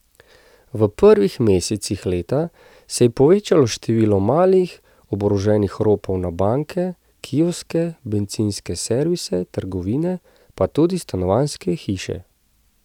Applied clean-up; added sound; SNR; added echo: none; none; none; none.